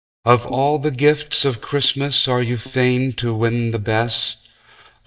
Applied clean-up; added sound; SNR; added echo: neural mask model DeepFilterNet 3.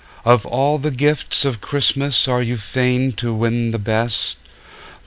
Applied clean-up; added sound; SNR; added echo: none; none; none; none.